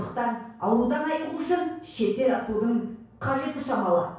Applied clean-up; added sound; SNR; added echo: none; none; none; reverberation time 0.6 s.